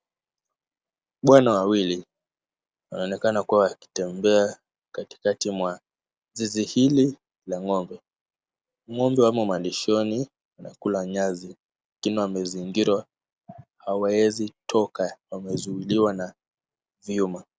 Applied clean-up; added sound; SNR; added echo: none; none; none; none.